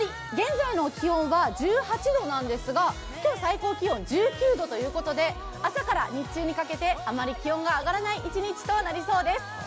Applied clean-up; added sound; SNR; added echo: none; none; none; none.